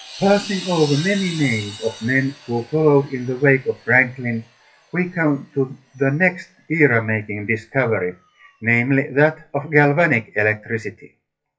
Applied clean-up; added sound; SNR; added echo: classical method WPE with log-MMSE.